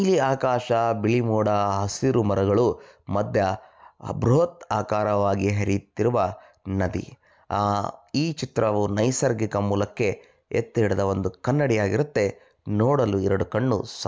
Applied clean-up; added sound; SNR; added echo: none; none; none; none.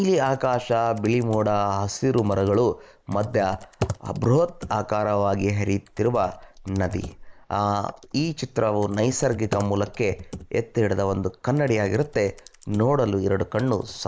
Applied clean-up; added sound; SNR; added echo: neural mask model Resemble Enhance denoiser.